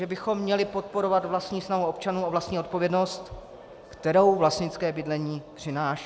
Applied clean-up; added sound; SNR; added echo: none; none; none; none.